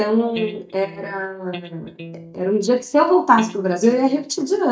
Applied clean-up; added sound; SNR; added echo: neural mask model DeepFilterNet 3.